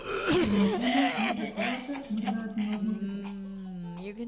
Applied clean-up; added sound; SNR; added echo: none; Cough; 1 dB; reverberation time 0.6 s.